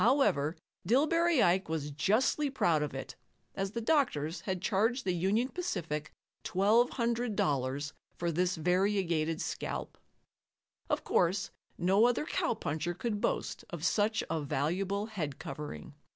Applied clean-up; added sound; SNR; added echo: none; none; none; none.